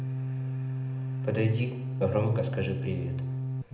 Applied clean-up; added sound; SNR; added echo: none; Organ; 0 dB; reverberation time 0.8 s.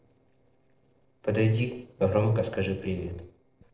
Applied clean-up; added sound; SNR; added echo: neural separator model SepFormer DNS4.